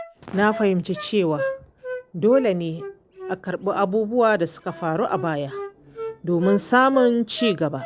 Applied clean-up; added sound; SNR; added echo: none; Wind instrument, woodwind instrument; 12 dB; none.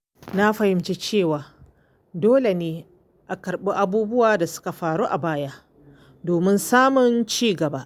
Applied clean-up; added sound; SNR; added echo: none; none; none; none.